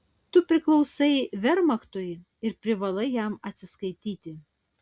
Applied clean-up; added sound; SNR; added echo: none; none; none; none.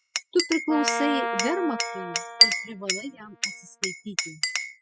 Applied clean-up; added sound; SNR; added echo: classical method spectral subtraction.